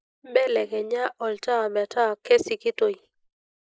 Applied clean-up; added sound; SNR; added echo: neural mask model Resemble Enhance denoiser.